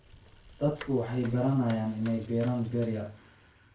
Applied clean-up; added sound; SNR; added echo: none; Bicycle; 19 dB; reverberation time 0.3 s.